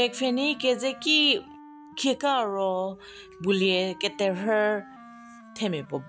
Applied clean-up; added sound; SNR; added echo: none; Wind instrument, woodwind instrument; 20 dB; none.